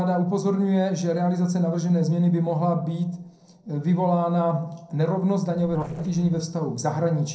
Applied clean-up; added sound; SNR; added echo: neural separator model SepFormer DNS4.